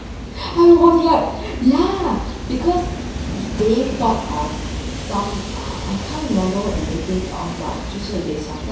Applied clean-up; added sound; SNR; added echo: none; Train; 7 dB; reverberation time 0.7 s.